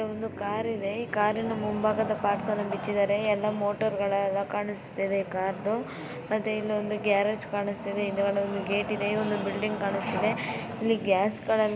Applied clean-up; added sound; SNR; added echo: none; Wood; 12 dB; none.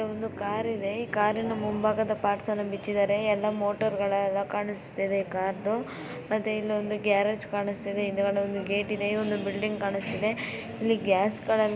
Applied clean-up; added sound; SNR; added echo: none; none; none; none.